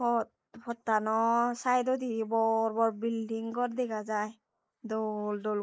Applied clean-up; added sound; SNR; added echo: neural mask model Resemble Enhance denoiser.